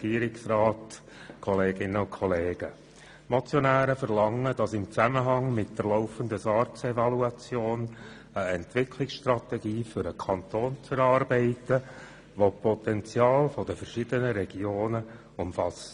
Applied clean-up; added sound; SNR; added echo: none; none; none; none.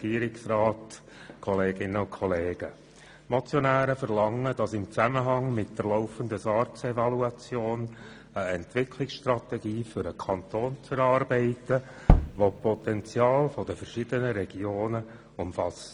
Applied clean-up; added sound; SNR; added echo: none; Tap / Bass drum; -4 dB; none.